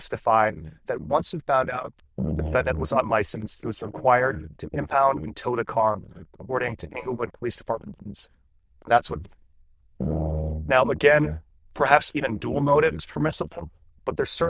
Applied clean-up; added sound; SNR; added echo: neural diffusion model UNIVERSE++.